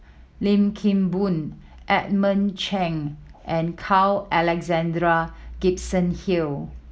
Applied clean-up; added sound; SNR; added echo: none; none; none; none.